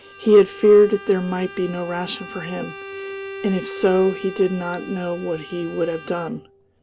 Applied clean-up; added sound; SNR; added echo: none; Bowed string instrument; 15 dB; none.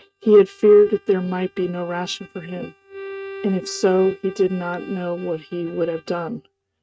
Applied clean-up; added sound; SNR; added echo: neural mask model RNNoise.